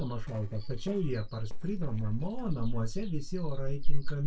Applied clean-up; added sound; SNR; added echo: neural separator model SepFormer DNS4.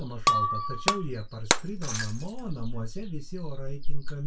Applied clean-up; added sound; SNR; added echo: none; Shatter; 2 dB; reverberation time 0.1 s.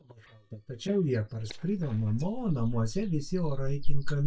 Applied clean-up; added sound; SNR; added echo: neural mask model DeepFilterNet 3.